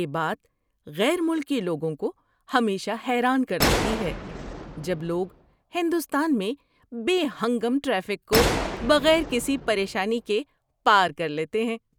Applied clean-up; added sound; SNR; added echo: none; Gunshot, gunfire; 4 dB; none.